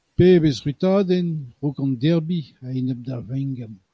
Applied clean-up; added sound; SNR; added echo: none; none; none; none.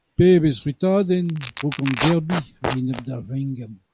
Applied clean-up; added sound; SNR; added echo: none; Tearing; 9 dB; none.